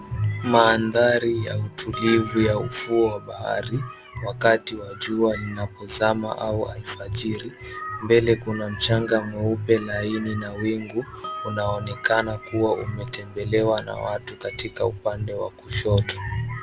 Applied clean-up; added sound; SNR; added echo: none; Harp; 16 dB; none.